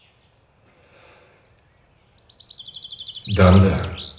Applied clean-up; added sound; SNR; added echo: none; Bird; 17 dB; reverberation time 0.9 s.